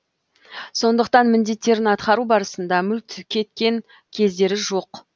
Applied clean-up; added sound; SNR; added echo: none; none; none; none.